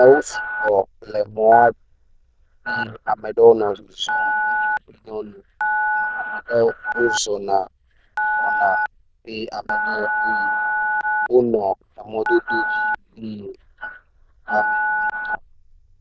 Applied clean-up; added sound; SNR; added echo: neural diffusion model UNIVERSE++.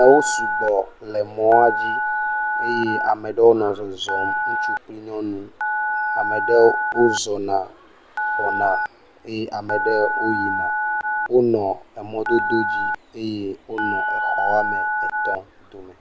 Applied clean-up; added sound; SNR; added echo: none; Telephone; 3 dB; none.